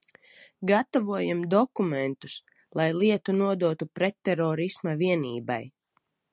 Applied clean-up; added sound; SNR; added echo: none; none; none; none.